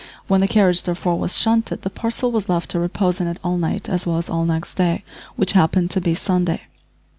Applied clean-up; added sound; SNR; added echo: none; none; none; none.